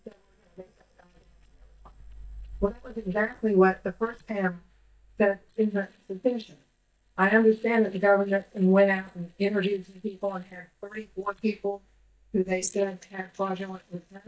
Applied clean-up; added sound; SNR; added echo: neural mask model DeepFilterNet 3.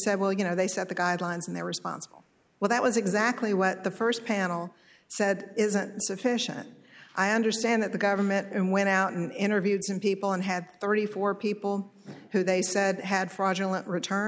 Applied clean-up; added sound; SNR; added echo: none; none; none; none.